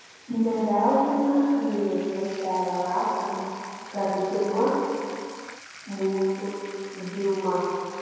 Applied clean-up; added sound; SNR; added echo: none; Bathtub (filling or washing); 19 dB; reverberation time 2.2 s.